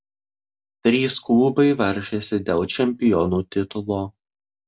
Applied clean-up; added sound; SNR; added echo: none; none; none; none.